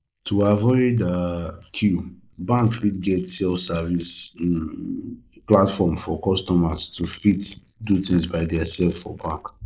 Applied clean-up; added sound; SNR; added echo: neural mask model Resemble Enhance denoiser.